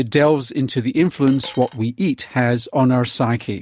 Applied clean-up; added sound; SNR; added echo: neural mask model RNNoise.